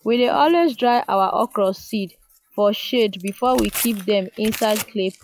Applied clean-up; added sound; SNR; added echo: classical method log-MMSE.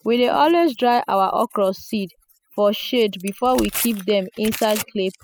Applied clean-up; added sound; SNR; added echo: classical method spectral subtraction.